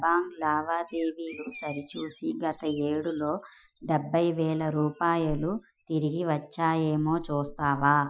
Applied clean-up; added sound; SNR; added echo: classical method Wiener filter.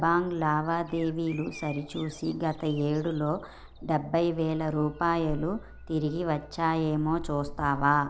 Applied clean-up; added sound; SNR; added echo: none; Bird vocalization, bird call, bird song; 15 dB; none.